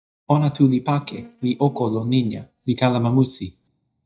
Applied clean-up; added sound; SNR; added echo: neural mask model DeepFilterNet 3.